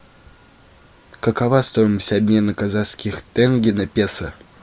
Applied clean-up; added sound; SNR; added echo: none; none; none; none.